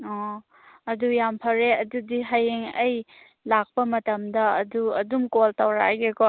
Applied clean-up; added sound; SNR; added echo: none; none; none; none.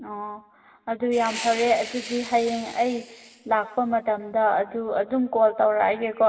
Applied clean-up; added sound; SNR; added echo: none; Fire; 15 dB; reverberation time 2.1 s.